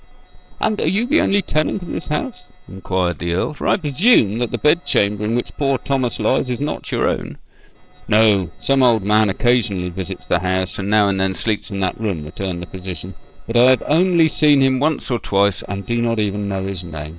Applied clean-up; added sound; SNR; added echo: neural separator model SepFormer DNS4.